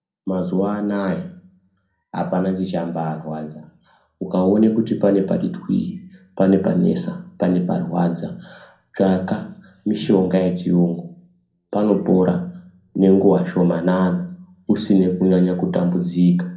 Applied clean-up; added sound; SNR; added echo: none; none; none; reverberation time 0.5 s.